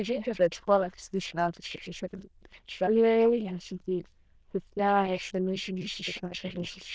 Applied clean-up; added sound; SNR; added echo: neural diffusion model UNIVERSE++.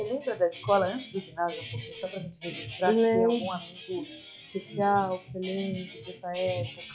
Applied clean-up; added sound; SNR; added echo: classical method log-MMSE.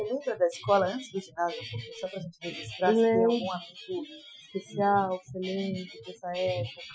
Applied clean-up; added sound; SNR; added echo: classical method Wiener filter.